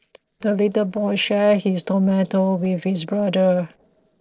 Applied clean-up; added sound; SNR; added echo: neural separator model SepFormer DNS4.